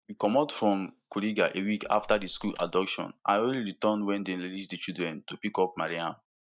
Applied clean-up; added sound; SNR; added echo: neural mask model DeepFilterNet 3.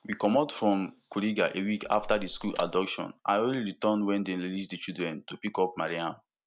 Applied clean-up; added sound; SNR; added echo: none; Door; 11 dB; none.